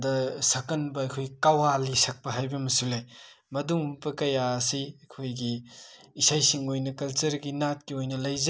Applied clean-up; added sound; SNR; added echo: none; none; none; none.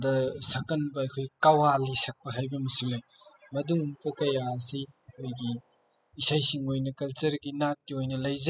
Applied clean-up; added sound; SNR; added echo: classical method spectral subtraction.